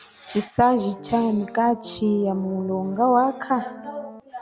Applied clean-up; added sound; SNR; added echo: none; Piano; 16 dB; none.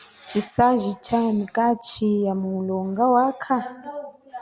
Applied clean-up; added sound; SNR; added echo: none; none; none; none.